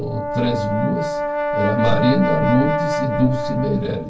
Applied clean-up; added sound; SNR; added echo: none; Brass instrument; 2 dB; reverberation time 0.2 s.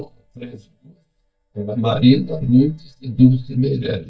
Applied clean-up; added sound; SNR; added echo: neural mask model DeepFilterNet 3.